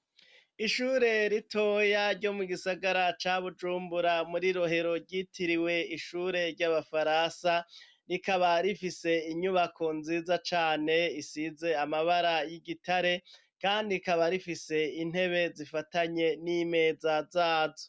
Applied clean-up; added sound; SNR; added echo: none; none; none; none.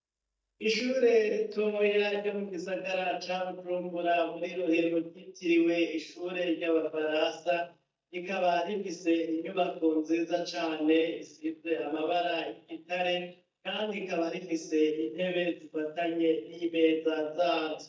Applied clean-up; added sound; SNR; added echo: neural mask model DeepFilterNet 3.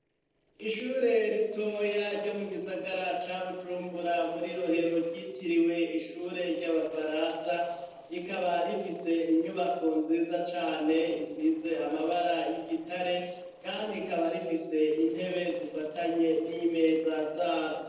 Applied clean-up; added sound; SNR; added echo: neural separator model SepFormer DNS4.